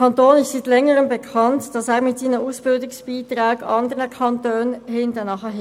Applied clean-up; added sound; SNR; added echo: none; none; none; none.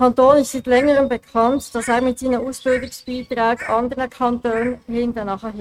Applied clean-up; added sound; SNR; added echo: neural mask model RNNoise.